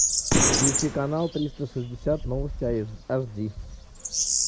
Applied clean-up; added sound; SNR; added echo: none; Bird vocalization, bird call, bird song + Boom; -2 dB; none.